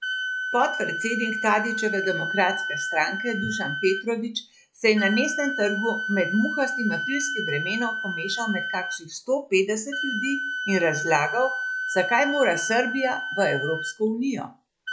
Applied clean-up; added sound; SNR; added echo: none; Wind instrument, woodwind instrument; 4 dB; none.